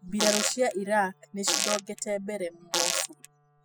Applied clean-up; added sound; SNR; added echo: classical method spectral subtraction.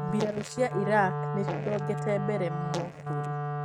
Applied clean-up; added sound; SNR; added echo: neural mask model RNNoise.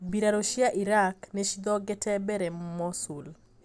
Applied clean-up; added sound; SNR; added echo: none; none; none; none.